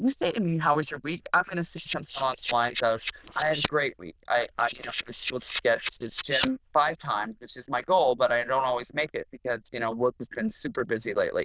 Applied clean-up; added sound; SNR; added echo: neural diffusion model UNIVERSE++.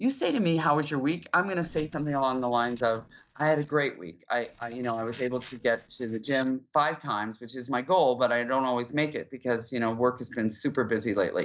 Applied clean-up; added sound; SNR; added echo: neural mask model DeepFilterNet 3.